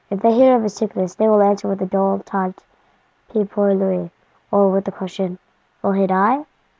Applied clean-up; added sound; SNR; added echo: none; none; none; none.